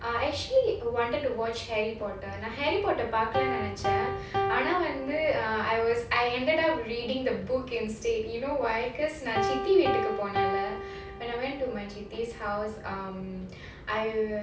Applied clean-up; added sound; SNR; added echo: none; Piano; 7 dB; none.